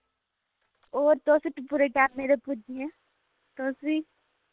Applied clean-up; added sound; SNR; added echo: neural separator model SepFormer WHAM!.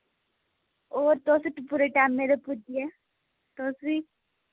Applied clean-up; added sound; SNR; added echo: none; none; none; none.